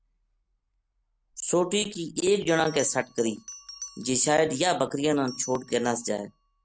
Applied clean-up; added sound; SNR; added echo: none; Bell; 20 dB; none.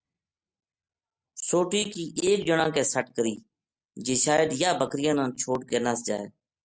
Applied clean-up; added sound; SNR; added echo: none; none; none; none.